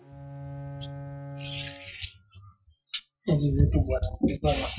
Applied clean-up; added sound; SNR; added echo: classical method Wiener filter.